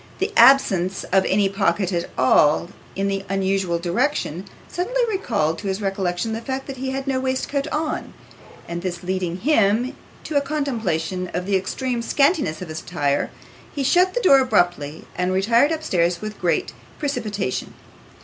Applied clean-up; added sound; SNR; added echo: none; none; none; none.